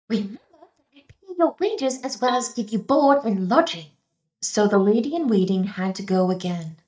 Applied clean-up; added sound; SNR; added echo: neural mask model DeepFilterNet 3.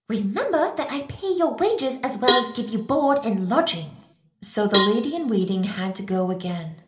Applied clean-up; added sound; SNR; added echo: none; Cowbell; 3 dB; reverberation time 0.8 s.